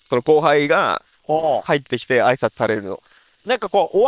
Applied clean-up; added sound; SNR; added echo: neural separator model SepFormer WHAM!.